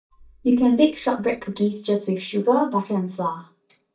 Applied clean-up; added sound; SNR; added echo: neural mask model DeepFilterNet 3.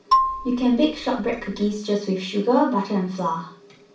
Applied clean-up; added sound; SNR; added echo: none; Marimba, xylophone; 2 dB; reverberation time 0.4 s.